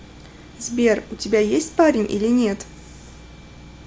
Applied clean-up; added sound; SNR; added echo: none; none; none; none.